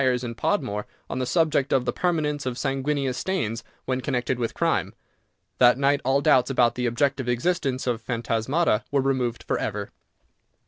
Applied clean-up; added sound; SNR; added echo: none; none; none; none.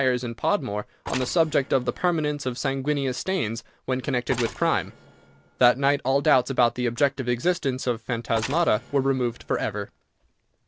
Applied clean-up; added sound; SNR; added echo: none; Mechanisms; 15 dB; none.